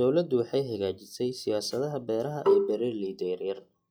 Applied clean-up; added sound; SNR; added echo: classical method log-MMSE.